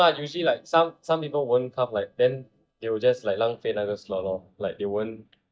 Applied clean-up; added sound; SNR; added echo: neural mask model DeepFilterNet 3.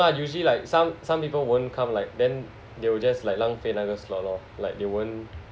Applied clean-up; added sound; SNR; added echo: none; none; none; none.